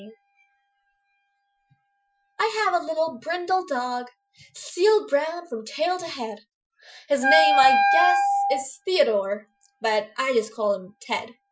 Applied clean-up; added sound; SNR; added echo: classical method Wiener filter.